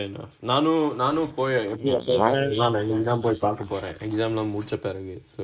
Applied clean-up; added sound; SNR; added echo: neural mask model Resemble Enhance denoiser.